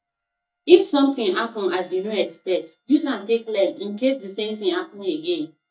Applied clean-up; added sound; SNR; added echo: neural mask model DeepFilterNet 3.